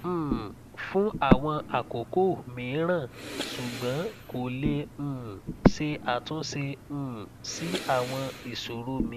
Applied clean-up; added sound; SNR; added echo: none; Breathing; 2 dB; none.